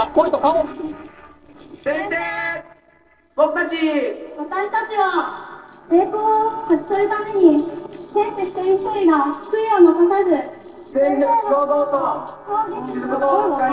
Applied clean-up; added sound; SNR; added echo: neural separator model SepFormer DNS4.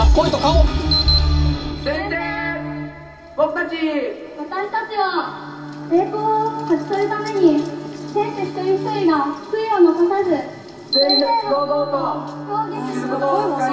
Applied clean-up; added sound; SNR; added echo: none; Bowed string instrument; 14 dB; reverberation time 0.2 s.